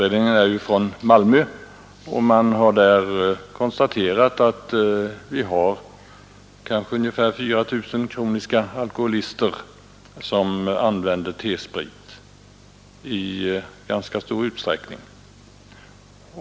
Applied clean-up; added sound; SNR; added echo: none; none; none; none.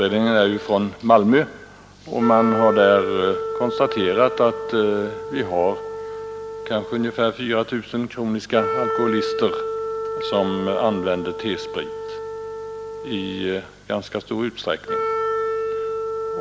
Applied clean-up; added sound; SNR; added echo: none; Wind instrument, woodwind instrument; 6 dB; none.